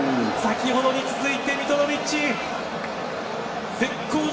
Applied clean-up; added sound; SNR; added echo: none; none; none; reverberation time 2.2 s.